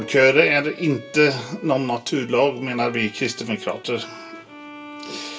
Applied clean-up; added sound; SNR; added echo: none; Bowed string instrument; 18 dB; reverberation time 0.2 s.